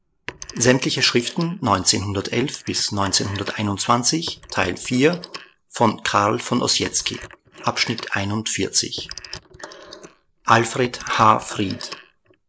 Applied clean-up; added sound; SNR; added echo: neural mask model Resemble Enhance denoiser.